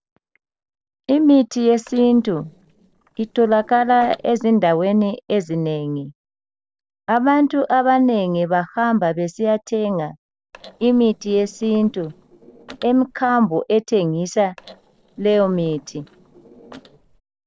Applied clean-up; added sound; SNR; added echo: neural separator model SepFormer DNS4.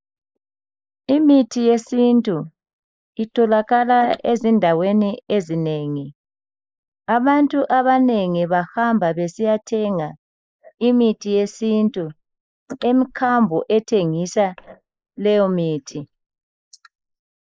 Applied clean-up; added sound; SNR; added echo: neural mask model Resemble Enhance denoiser.